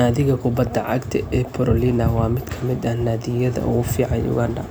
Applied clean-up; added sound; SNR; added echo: none; none; none; none.